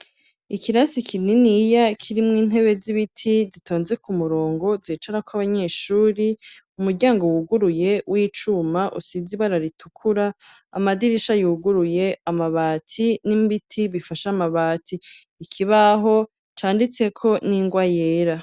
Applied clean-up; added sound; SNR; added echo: none; none; none; none.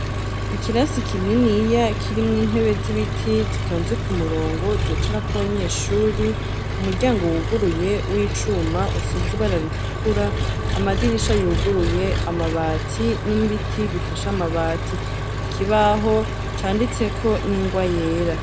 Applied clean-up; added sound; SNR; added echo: none; Engine; 1 dB; none.